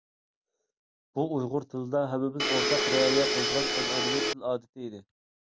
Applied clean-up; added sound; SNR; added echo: none; Domestic sounds, home sounds; -5 dB; none.